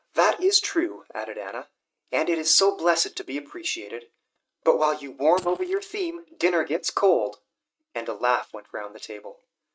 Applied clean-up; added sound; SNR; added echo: neural mask model RNNoise.